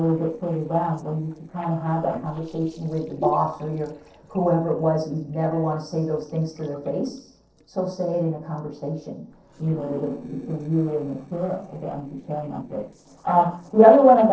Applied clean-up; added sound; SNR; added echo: neural separator model SepFormer DNS4.